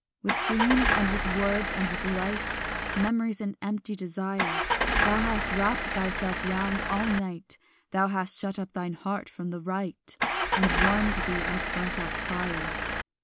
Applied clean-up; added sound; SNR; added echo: none; Engine starting / Car; -2 dB; none.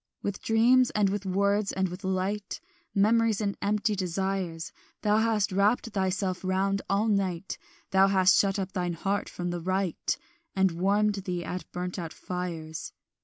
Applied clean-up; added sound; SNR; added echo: none; none; none; none.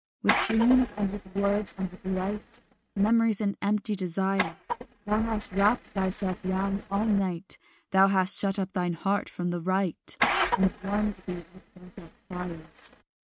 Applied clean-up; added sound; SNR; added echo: neural mask model RNNoise.